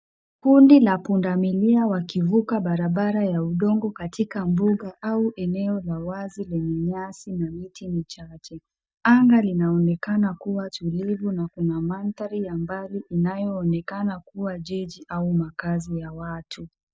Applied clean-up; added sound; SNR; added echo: neural mask model DeepFilterNet 3.